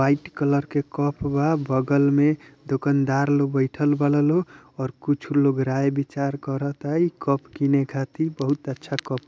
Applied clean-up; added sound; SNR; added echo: none; none; none; none.